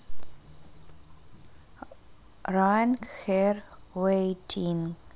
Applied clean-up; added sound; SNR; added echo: none; none; none; none.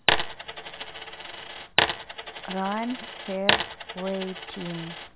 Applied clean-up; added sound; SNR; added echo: none; Coin (dropping); -4 dB; none.